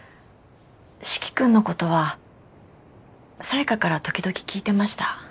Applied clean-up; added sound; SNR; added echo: none; none; none; none.